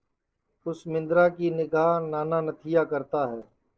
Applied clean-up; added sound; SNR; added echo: neural separator model SepFormer DNS4.